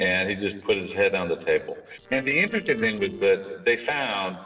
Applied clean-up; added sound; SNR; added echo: neural separator model SepFormer DNS4.